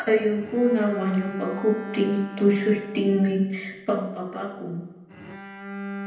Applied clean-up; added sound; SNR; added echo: none; Bowed string instrument; 12 dB; reverberation time 0.9 s.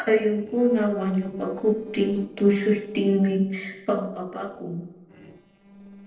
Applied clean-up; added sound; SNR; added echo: neural separator model SepFormer DNS4.